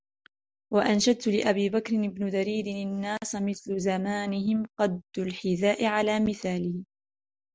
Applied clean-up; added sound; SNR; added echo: none; none; none; none.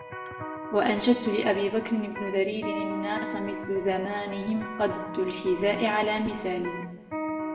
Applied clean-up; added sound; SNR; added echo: none; Electric guitar; 8 dB; reverberation time 1.8 s.